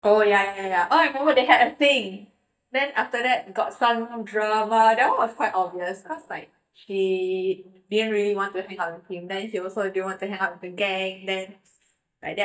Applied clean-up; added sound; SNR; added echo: neural mask model DeepFilterNet 3.